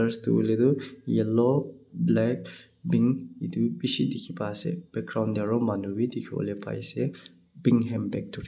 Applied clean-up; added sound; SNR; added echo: none; none; none; none.